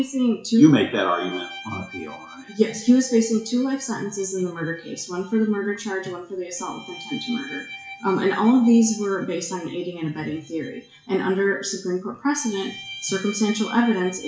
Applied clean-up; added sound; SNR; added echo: classical method WPE with log-MMSE.